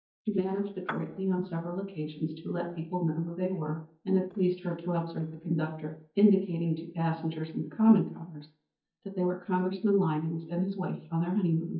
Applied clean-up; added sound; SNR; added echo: neural mask model DeepFilterNet 3.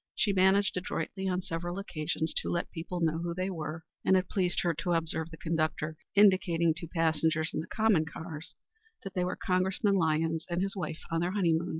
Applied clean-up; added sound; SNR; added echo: none; none; none; none.